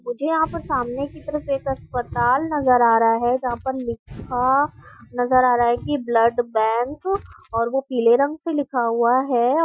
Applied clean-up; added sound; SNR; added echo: classical method Wiener filter.